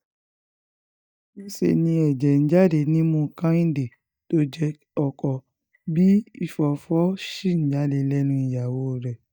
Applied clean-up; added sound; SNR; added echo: neural mask model DeepFilterNet 3.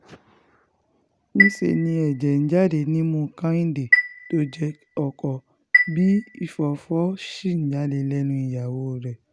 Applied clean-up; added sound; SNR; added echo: none; Chime; 2 dB; none.